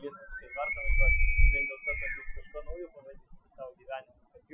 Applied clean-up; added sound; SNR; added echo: classical method Wiener filter.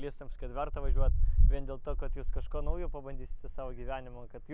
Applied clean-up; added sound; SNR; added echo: none; none; none; none.